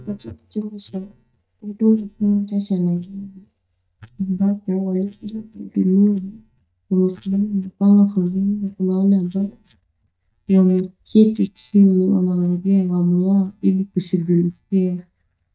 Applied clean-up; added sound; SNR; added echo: neural mask model DeepFilterNet 3.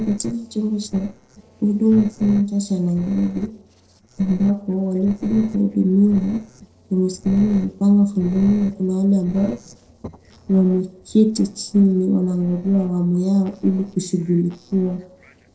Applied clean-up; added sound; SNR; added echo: neural separator model SepFormer DNS4.